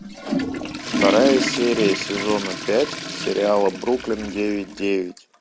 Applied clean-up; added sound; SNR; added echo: none; Toilet flush / Water; 4 dB; none.